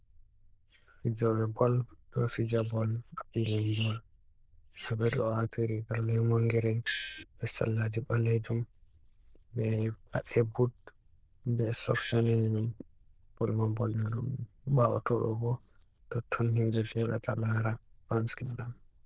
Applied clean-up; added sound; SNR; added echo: neural diffusion model UNIVERSE++.